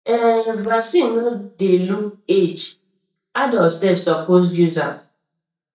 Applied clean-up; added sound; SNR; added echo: neural mask model DeepFilterNet 3.